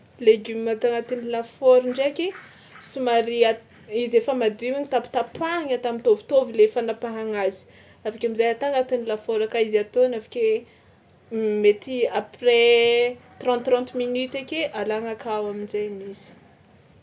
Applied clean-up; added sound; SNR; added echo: none; none; none; none.